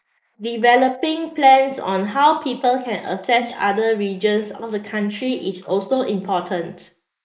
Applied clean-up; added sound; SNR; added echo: neural mask model Resemble Enhance denoiser.